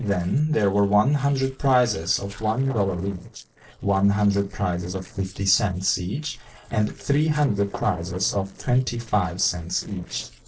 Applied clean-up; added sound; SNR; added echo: neural separator model SepFormer DNS4.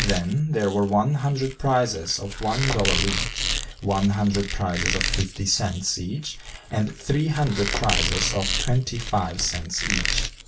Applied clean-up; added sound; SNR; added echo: none; Squeak; 4 dB; reverberation time 0.2 s.